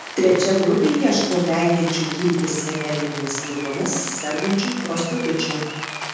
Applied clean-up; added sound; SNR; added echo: none; Rain; 10 dB; reverberation time 1.3 s.